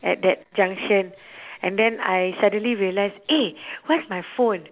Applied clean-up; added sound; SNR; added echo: none; none; none; none.